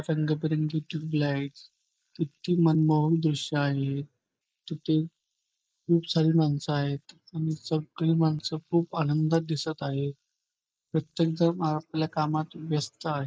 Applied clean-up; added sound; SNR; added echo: neural mask model Resemble Enhance denoiser.